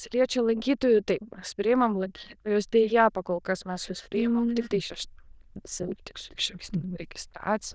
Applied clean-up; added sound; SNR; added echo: neural diffusion model UNIVERSE++.